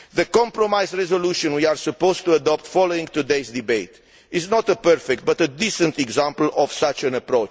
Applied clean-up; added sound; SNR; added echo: none; none; none; none.